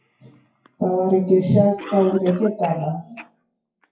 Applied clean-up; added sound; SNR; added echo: classical method WPE with log-MMSE.